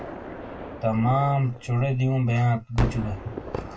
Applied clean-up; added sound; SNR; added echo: none; Gunshot, gunfire; 9 dB; reverberation time 0.1 s.